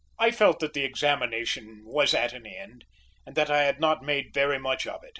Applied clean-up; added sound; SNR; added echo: none; none; none; none.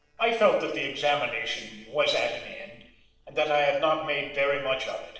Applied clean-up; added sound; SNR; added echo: neural separator model SepFormer DNS4.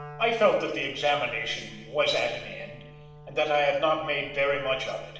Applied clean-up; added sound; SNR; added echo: none; Wind instrument, woodwind instrument; 20 dB; reverberation time 1.0 s.